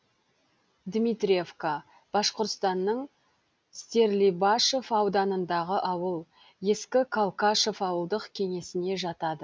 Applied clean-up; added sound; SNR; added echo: none; none; none; none.